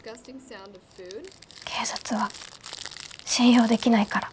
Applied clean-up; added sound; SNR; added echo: none; Crumpling, crinkling; 16 dB; none.